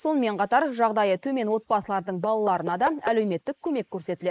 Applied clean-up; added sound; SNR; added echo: neural mask model Resemble Enhance denoiser.